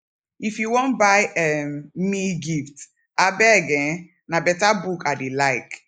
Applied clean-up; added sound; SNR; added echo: neural mask model Resemble Enhance denoiser.